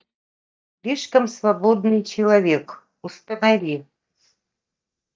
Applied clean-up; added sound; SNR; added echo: neural mask model DeepFilterNet 3.